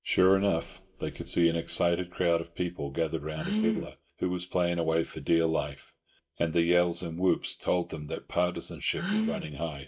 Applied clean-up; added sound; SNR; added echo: neural mask model DeepFilterNet 3.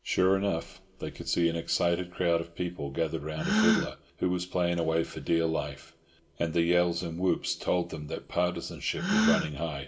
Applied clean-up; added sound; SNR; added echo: none; Gasp; 6 dB; reverberation time 0.3 s.